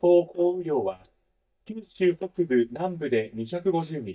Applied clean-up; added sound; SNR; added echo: neural mask model DeepFilterNet 3.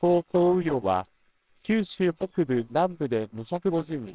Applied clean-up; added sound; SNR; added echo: neural separator model SepFormer WHAMR!.